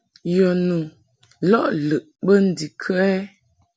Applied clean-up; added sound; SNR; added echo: none; none; none; none.